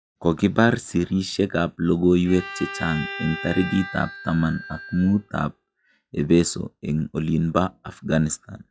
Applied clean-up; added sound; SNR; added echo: classical method log-MMSE.